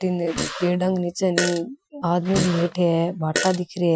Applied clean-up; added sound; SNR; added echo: classical method Wiener filter.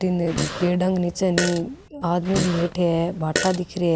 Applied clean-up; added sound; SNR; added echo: none; Fart; 7 dB; none.